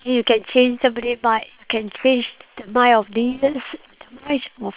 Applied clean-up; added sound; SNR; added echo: neural separator model SepFormer WHAM!.